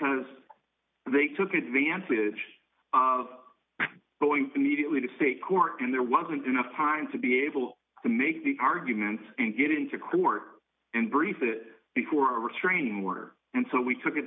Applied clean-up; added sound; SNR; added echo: none; none; none; none.